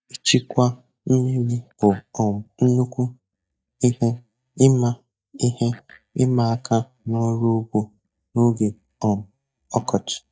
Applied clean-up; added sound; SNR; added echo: neural mask model DeepFilterNet 3.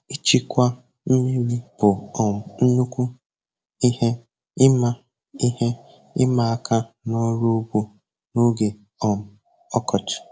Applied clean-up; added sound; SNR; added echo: none; none; none; none.